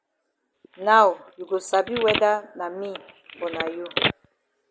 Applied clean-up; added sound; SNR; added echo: none; Telephone; 7 dB; none.